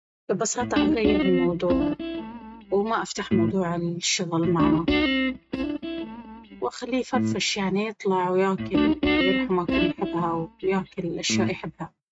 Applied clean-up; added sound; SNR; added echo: neural mask model RNNoise.